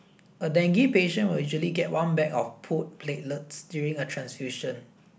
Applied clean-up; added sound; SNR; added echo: none; none; none; none.